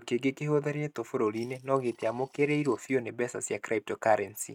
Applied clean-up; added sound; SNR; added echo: neural mask model RNNoise.